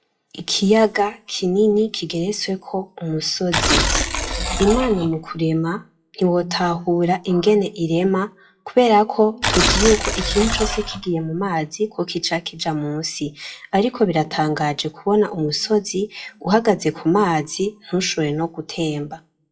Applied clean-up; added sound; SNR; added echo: classical method WPE with log-MMSE.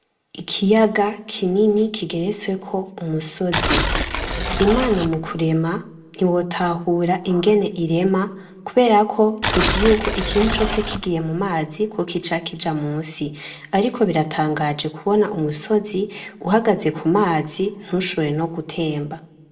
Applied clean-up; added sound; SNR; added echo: none; Tearing; 2 dB; reverberation time 0.5 s.